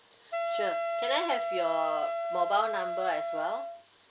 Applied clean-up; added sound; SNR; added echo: none; Wind instrument, woodwind instrument; 0 dB; none.